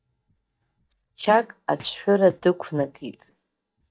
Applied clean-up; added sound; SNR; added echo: neural mask model DeepFilterNet 3.